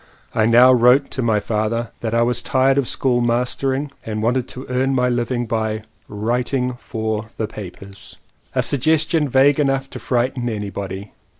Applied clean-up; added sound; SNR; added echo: none; none; none; none.